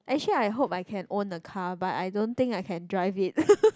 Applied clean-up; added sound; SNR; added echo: none; none; none; none.